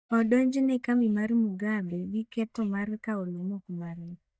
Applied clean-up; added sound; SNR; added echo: neural mask model DeepFilterNet 3.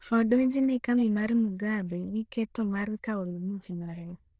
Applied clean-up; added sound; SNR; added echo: neural diffusion model UNIVERSE++.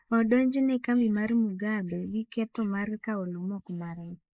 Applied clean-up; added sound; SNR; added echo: neural mask model Resemble Enhance denoiser.